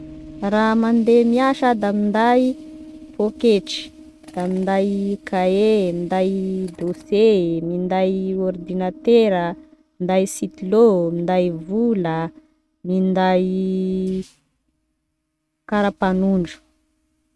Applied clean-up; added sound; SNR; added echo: neural mask model RNNoise.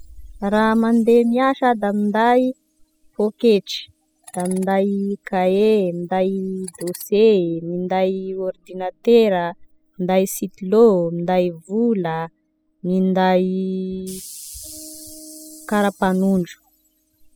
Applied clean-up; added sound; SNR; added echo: classical method spectral subtraction.